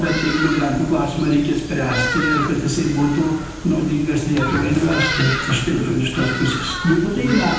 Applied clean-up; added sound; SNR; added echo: none; Bird vocalization, bird call, bird song; 7 dB; reverberation time 0.9 s.